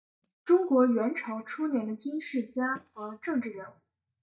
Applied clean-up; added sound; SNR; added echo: neural mask model DeepFilterNet 3.